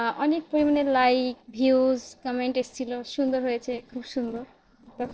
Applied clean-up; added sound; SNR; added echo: neural separator model SepFormer DNS4.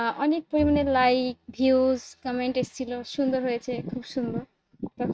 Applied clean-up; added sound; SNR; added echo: neural mask model RNNoise.